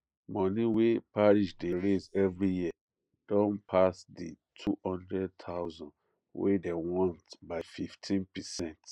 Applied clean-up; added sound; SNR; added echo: neural mask model Resemble Enhance denoiser.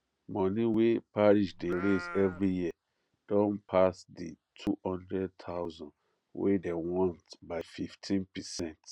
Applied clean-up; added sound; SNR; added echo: none; Livestock, farm animals, working animals; 12 dB; none.